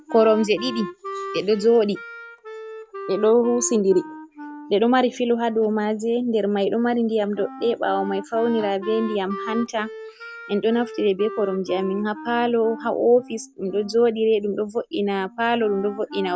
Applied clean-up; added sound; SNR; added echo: none; Wind instrument, woodwind instrument; 14 dB; none.